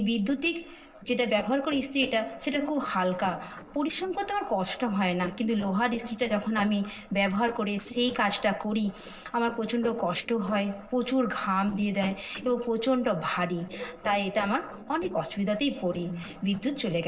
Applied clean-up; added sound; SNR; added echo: neural separator model SepFormer DNS4.